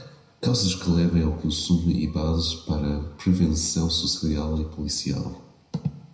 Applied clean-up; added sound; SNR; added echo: none; none; none; reverberation time 0.8 s.